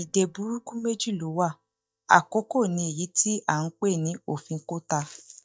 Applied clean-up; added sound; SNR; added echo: neural mask model DeepFilterNet 3.